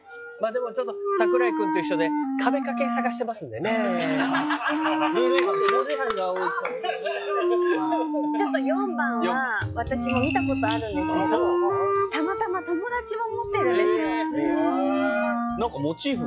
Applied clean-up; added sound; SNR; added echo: classical method log-MMSE.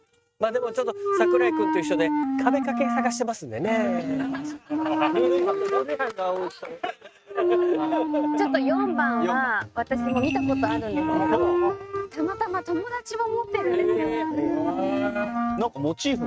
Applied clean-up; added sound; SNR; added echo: neural mask model RNNoise.